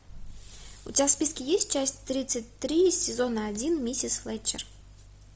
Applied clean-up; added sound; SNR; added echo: none; none; none; none.